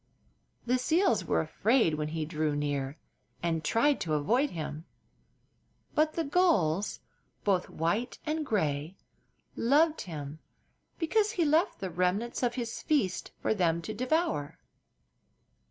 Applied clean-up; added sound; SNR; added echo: none; none; none; none.